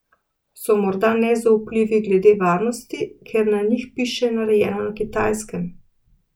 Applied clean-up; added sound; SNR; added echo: none; none; none; none.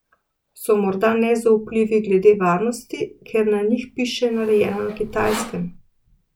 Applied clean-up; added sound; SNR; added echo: none; Sawing; 16 dB; none.